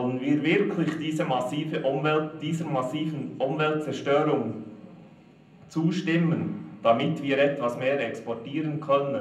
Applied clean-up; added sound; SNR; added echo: none; none; none; reverberation time 0.6 s.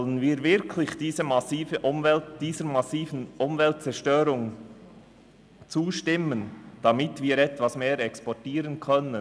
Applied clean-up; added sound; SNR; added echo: none; none; none; none.